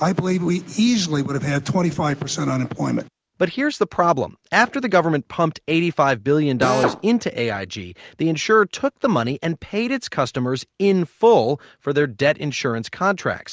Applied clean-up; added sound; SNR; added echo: none; Drill; 4 dB; none.